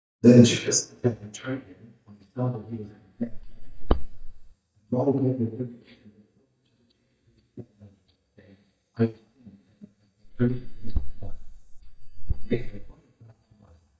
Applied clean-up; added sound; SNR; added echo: neural mask model DeepFilterNet 3.